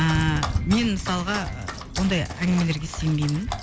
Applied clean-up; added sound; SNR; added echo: none; Thunder + Dog; 7 dB; none.